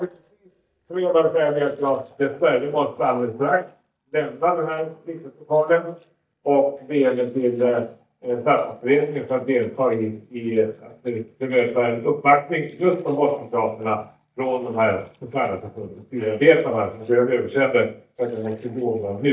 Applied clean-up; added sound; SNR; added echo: neural mask model DeepFilterNet 3.